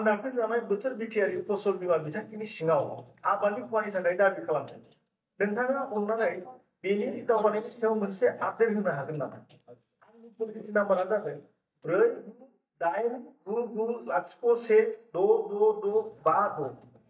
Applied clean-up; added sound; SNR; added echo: neural mask model DeepFilterNet 3.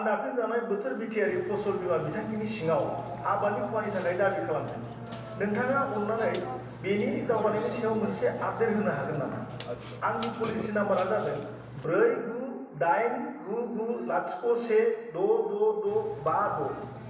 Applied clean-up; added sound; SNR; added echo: none; Burping, eructation; 12 dB; reverberation time 1.1 s.